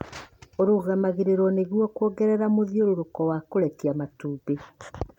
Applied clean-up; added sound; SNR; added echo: none; none; none; none.